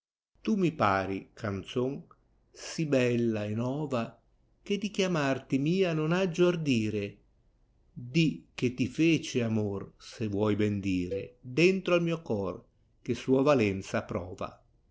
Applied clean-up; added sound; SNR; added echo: neural separator model SepFormer DNS4.